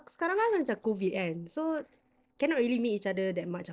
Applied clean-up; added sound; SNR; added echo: neural separator model SepFormer DNS4.